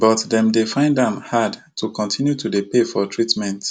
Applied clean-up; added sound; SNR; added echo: none; none; none; none.